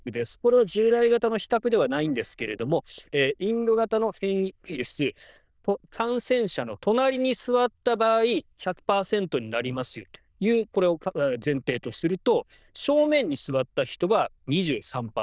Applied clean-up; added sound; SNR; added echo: neural diffusion model UNIVERSE++.